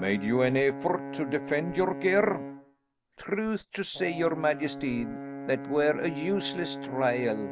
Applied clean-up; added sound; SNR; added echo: none; Brass instrument; 10 dB; none.